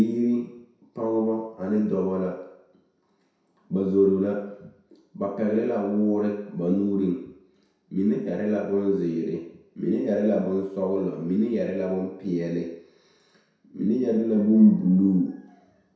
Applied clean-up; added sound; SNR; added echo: none; none; none; reverberation time 0.7 s.